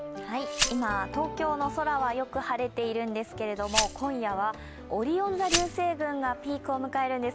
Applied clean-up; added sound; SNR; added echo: none; Glass; 6 dB; none.